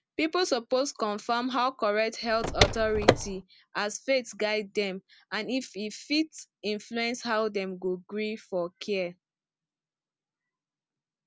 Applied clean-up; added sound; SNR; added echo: none; Car; -4 dB; none.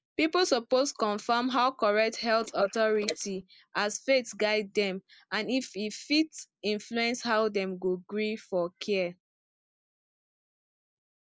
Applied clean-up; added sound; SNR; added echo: neural mask model Resemble Enhance denoiser.